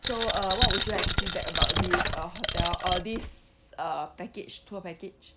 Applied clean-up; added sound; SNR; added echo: none; Coin (dropping); -5 dB; none.